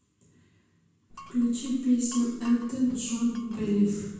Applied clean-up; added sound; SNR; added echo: none; Glass; 20 dB; reverberation time 1.2 s.